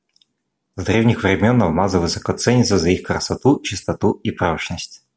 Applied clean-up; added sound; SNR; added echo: none; none; none; none.